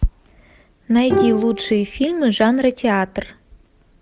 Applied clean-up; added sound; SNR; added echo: none; Bowed string instrument; 7 dB; none.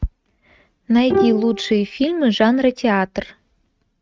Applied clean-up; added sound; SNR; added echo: neural mask model RNNoise.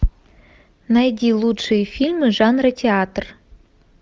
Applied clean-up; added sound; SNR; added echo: none; none; none; none.